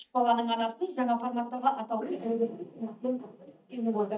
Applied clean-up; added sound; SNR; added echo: neural mask model DeepFilterNet 3.